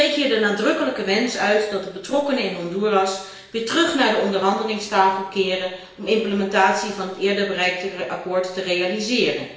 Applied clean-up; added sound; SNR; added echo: none; none; none; reverberation time 0.7 s.